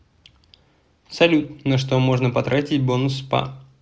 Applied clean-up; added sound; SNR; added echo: none; none; none; none.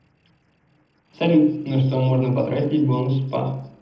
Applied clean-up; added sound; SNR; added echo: neural separator model SepFormer DNS4.